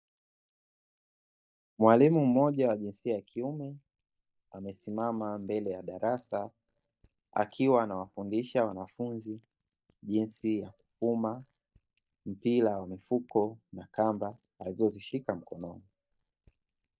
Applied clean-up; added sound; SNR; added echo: neural mask model DeepFilterNet 3.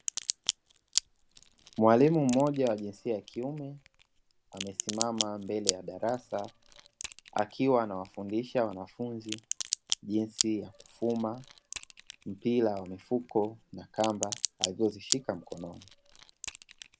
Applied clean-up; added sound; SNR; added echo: none; Crack; 7 dB; none.